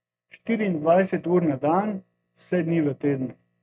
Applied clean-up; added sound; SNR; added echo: neural mask model RNNoise.